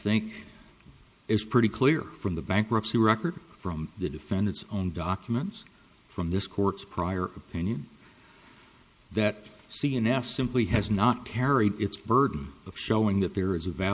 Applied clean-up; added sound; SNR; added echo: none; none; none; none.